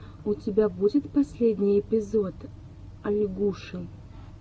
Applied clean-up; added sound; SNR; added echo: none; none; none; none.